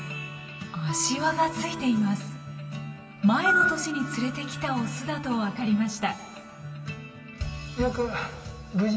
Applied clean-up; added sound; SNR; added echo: none; Electric guitar; 10 dB; reverberation time 1.9 s.